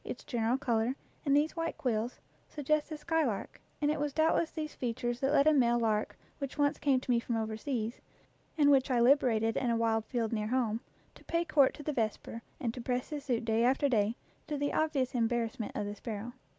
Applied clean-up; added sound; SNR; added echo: none; none; none; none.